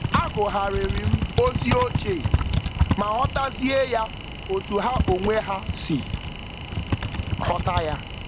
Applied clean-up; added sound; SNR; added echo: none; Typing; 0 dB; none.